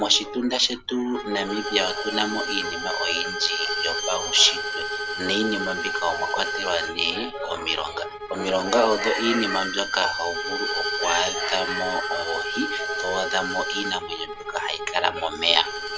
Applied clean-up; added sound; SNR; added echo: none; Bowed string instrument + Bowed string instrument; 4 dB; none.